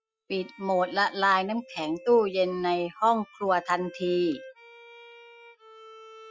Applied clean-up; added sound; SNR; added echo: classical method Wiener filter.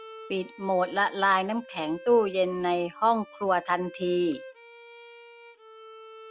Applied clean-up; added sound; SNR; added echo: none; Bowed string instrument; 19 dB; none.